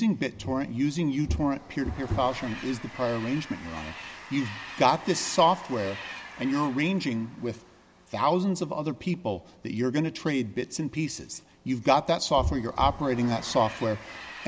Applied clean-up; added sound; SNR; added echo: none; Train; 17 dB; none.